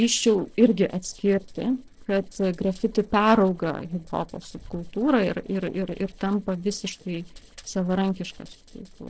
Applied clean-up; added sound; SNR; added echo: neural separator model SepFormer DNS4.